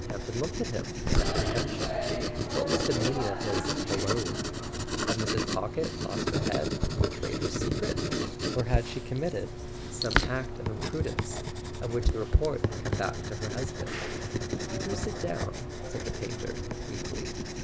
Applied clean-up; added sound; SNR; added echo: none; Writing; -4 dB; none.